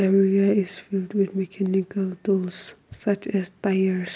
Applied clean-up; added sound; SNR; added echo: none; none; none; none.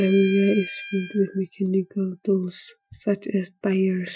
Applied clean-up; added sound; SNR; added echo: classical method Wiener filter.